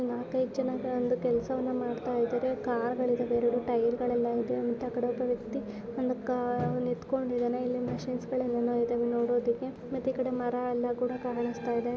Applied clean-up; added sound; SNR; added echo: none; none; none; none.